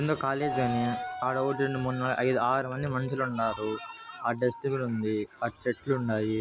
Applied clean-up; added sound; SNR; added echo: none; Keyboard (musical); 12 dB; none.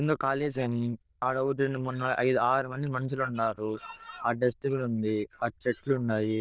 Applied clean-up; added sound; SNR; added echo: neural diffusion model UNIVERSE++.